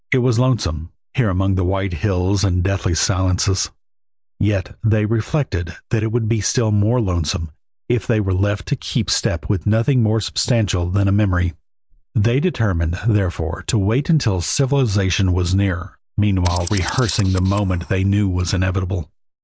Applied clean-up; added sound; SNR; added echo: neural mask model Resemble Enhance denoiser.